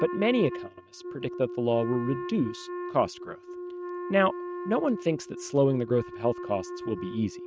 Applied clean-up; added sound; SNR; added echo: neural mask model RNNoise.